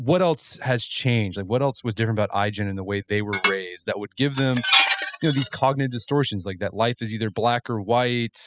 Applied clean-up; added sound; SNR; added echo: classical method spectral subtraction.